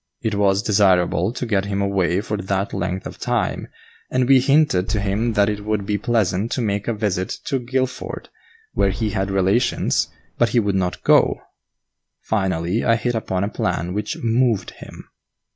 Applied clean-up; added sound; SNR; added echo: none; Boom; 9 dB; none.